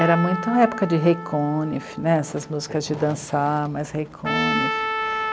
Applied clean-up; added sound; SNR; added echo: none; Trumpet; 6 dB; none.